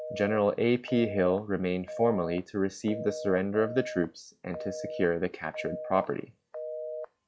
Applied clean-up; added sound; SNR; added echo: classical method log-MMSE.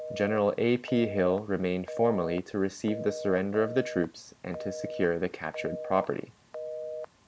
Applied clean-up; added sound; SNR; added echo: none; Telephone; 10 dB; none.